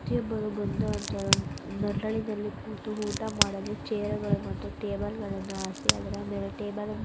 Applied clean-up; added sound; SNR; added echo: none; Crack; 3 dB; none.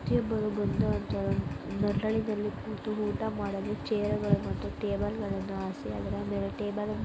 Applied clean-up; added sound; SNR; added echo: none; none; none; none.